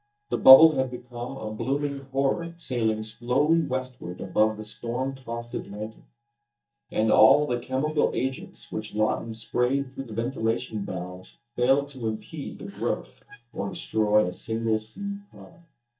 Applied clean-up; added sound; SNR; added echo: neural mask model DeepFilterNet 3.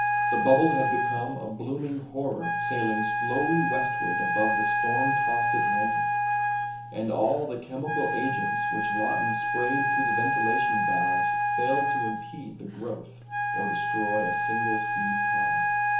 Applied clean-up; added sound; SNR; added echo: none; Wind instrument, woodwind instrument; -4 dB; reverberation time 0.7 s.